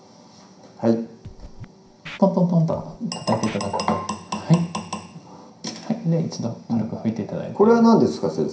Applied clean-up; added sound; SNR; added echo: none; Scratching (performance technique); 19 dB; reverberation time 0.5 s.